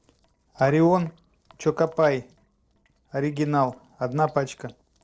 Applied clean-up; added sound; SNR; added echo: neural separator model SepFormer DNS4.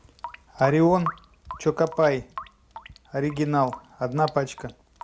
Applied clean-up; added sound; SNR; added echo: none; Drip / Sink (filling or washing) / Water tap, faucet; 15 dB; none.